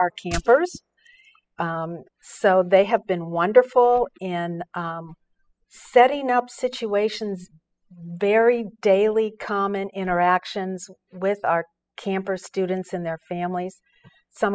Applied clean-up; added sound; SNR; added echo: classical method spectral subtraction.